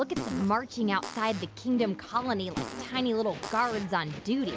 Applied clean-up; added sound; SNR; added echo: none; Fart; 11 dB; none.